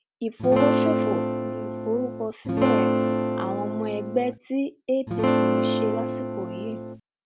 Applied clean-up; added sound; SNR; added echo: none; Acoustic guitar / Strum; -4 dB; none.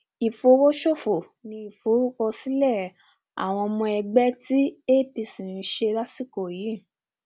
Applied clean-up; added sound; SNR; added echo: none; none; none; none.